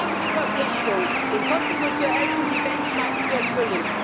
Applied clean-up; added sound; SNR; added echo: none; Wind instrument, woodwind instrument + Bird; -4 dB; none.